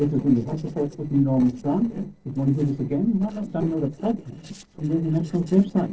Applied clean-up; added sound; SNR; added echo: neural separator model SepFormer DNS4.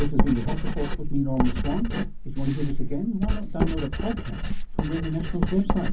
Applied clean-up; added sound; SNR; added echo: none; Writing; -4 dB; reverberation time 0.3 s.